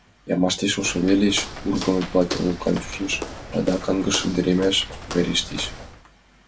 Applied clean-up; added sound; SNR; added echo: none; Walk, footsteps; 11 dB; none.